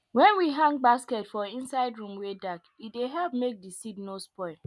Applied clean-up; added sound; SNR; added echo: none; none; none; none.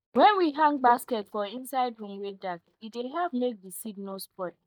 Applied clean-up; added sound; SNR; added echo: neural mask model DeepFilterNet 3.